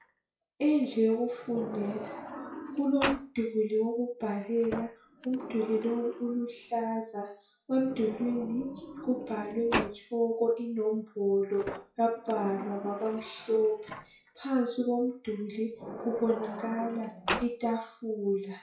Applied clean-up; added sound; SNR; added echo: classical method WPE with log-MMSE.